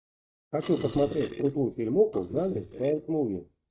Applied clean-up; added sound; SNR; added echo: neural mask model DeepFilterNet 3.